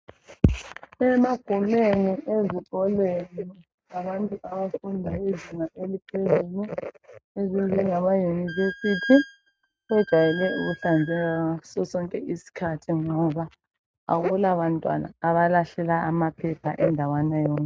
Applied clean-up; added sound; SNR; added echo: neural mask model RNNoise.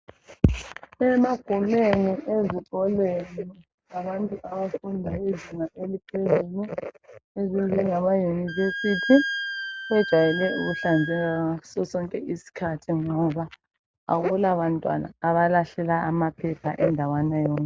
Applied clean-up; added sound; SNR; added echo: none; Wind instrument, woodwind instrument; 7 dB; none.